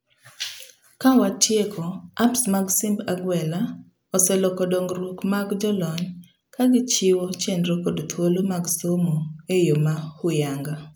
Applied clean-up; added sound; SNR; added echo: none; none; none; none.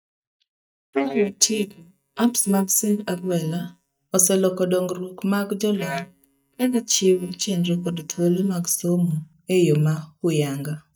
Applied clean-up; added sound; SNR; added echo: neural mask model DeepFilterNet 3.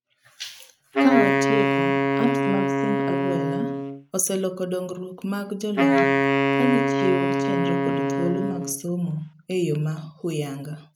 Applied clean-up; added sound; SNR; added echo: neural mask model RNNoise.